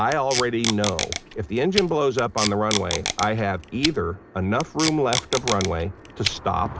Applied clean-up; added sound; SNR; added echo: none; Packing tape, duct tape; 6 dB; none.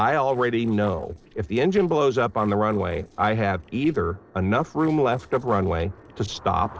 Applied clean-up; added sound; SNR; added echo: neural separator model SepFormer DNS4.